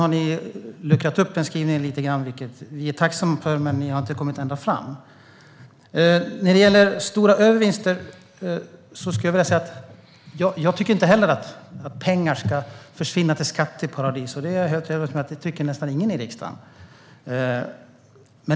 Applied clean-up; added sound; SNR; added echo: none; none; none; none.